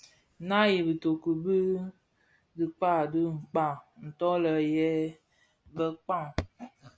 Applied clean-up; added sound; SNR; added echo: none; none; none; none.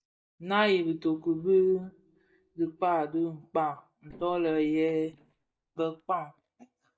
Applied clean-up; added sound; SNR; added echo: neural mask model DeepFilterNet 3.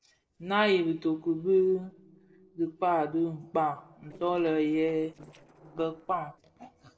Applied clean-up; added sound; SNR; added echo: neural separator model SepFormer DNS4.